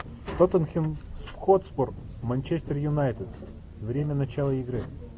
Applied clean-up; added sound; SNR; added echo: none; Tap; 18 dB; none.